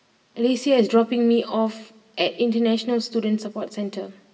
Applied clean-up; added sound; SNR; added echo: none; none; none; reverberation time 0.7 s.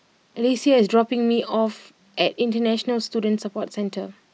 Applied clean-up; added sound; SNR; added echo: none; none; none; none.